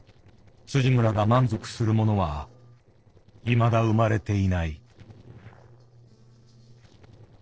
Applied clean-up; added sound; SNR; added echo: neural separator model SepFormer DNS4.